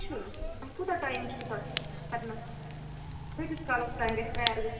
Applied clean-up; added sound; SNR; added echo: none; Fire / Rain; 1 dB; reverberation time 2.4 s.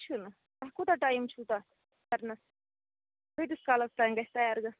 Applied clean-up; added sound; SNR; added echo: none; none; none; none.